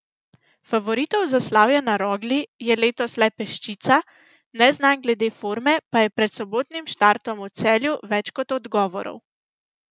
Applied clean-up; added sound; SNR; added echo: none; none; none; none.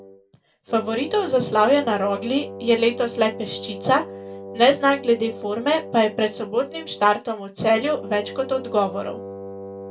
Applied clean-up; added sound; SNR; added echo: none; Wind instrument, woodwind instrument; 13 dB; reverberation time 0.2 s.